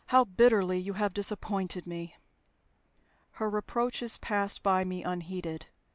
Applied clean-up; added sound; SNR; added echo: none; none; none; none.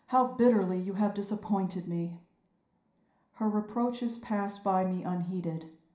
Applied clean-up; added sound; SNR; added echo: none; none; none; reverberation time 0.5 s.